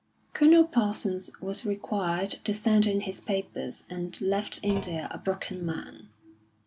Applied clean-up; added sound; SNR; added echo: none; Thump, thud; 18 dB; none.